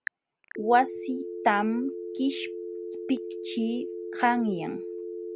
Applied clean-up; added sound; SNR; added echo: none; Telephone; 7 dB; none.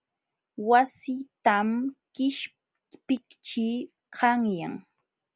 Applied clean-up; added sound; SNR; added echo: none; none; none; none.